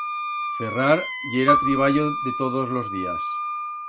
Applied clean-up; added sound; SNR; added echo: none; Wind instrument, woodwind instrument + Marimba, xylophone; 2 dB; none.